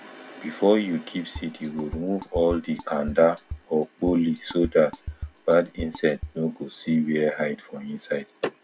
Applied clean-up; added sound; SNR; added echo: none; Drum kit; 13 dB; none.